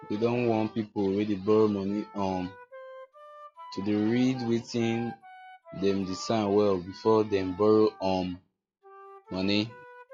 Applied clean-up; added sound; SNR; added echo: classical method log-MMSE.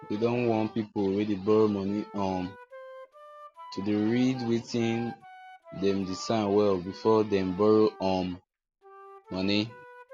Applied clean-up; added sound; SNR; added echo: none; Wind instrument, woodwind instrument; 20 dB; none.